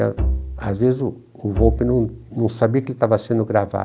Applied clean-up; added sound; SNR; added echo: none; Bowed string instrument; 5 dB; none.